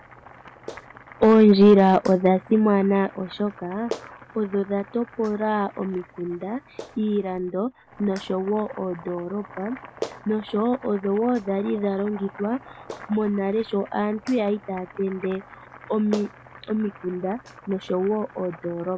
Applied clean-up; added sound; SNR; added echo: none; Boiling + Clapping; 18 dB; none.